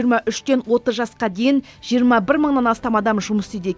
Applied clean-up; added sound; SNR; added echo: none; none; none; none.